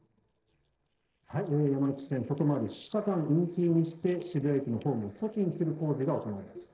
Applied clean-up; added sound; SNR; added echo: neural separator model SepFormer DNS4.